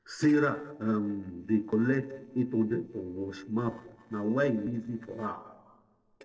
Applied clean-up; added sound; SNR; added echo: neural separator model SepFormer DNS4.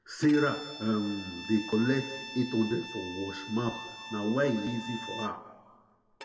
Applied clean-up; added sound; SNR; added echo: none; Bowed string instrument; 12 dB; reverberation time 1.2 s.